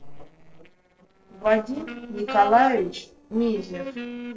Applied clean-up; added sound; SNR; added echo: neural separator model SepFormer DNS4.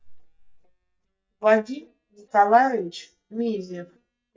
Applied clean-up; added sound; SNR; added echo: neural mask model DeepFilterNet 3.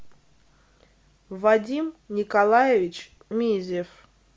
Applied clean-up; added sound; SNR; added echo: none; none; none; none.